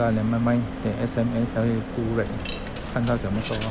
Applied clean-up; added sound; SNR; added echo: none; Coin (dropping); 7 dB; none.